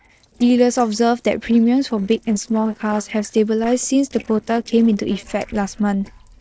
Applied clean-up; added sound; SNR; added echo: neural separator model SepFormer DNS4.